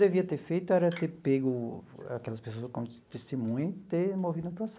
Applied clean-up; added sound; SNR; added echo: none; none; none; none.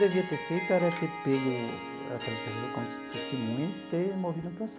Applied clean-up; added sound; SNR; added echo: none; Harp; 7 dB; none.